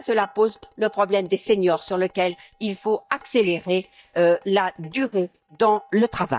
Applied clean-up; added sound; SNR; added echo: neural mask model DeepFilterNet 3.